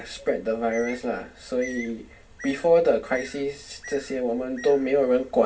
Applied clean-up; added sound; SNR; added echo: none; Bird; 18 dB; reverberation time 0.1 s.